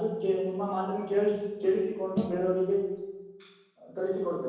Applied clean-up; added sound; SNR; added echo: none; Snare drum; 10 dB; reverberation time 1.1 s.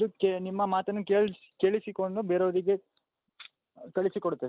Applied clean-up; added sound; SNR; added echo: none; none; none; none.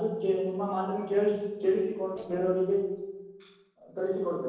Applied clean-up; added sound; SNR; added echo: neural separator model SepFormer DNS4.